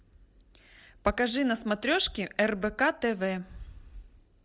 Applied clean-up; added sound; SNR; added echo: none; none; none; none.